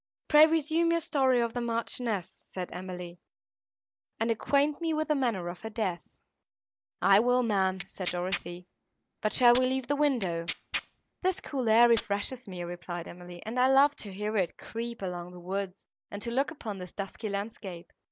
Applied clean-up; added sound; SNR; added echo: none; Tearing; 11 dB; none.